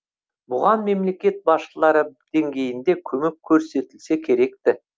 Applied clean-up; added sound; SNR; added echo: none; none; none; none.